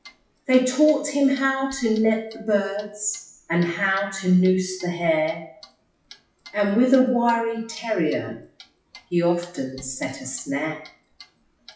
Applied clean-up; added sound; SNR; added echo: classical method WPE with log-MMSE.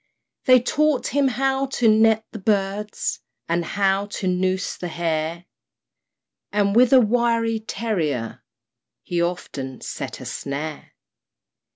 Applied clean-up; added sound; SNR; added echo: none; none; none; none.